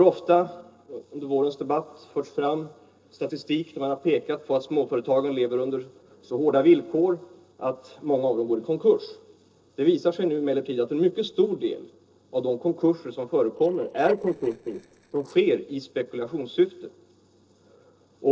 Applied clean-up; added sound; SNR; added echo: neural separator model SepFormer DNS4.